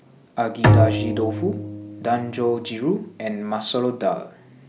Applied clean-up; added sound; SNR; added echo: none; Bowed string instrument; -1 dB; none.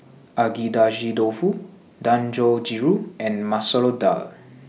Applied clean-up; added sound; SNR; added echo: none; none; none; none.